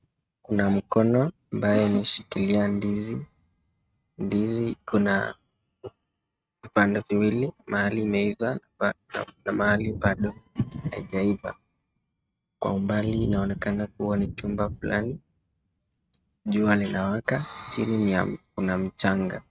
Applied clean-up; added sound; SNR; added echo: neural mask model RNNoise.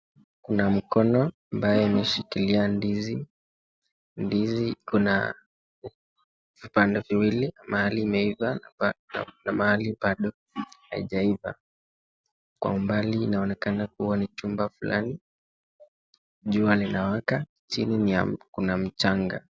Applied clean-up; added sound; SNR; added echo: none; none; none; none.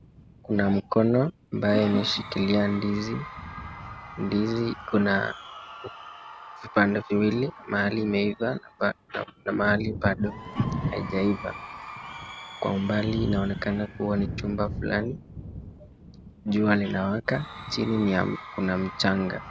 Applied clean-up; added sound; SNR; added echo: none; Thunder + Crowd / Cheering; 11 dB; none.